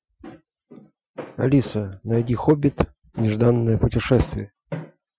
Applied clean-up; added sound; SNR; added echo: classical method Wiener filter.